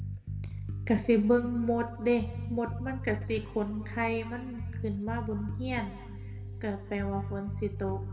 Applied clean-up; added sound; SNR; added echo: none; Bass guitar; 6 dB; reverberation time 1.7 s.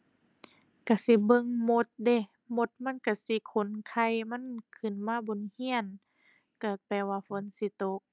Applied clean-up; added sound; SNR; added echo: none; none; none; none.